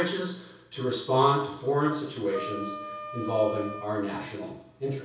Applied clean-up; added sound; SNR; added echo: none; Wind instrument, woodwind instrument; 10 dB; reverberation time 0.6 s.